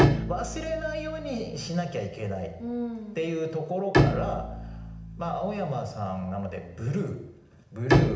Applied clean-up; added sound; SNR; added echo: none; Bowed string instrument; -2 dB; reverberation time 0.8 s.